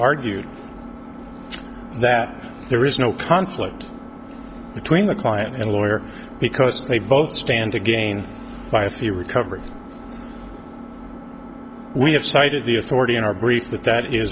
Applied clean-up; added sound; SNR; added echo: none; Engine; 15 dB; none.